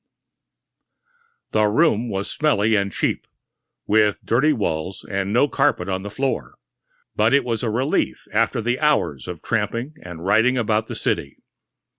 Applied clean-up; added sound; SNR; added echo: none; none; none; none.